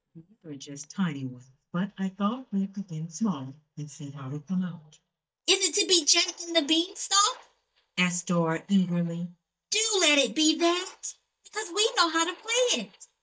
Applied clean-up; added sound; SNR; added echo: neural mask model DeepFilterNet 3.